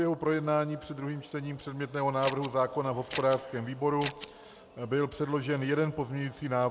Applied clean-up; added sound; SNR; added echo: none; Scissors; 8 dB; none.